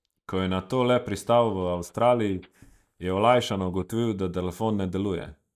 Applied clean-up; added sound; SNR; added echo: neural mask model DeepFilterNet 3.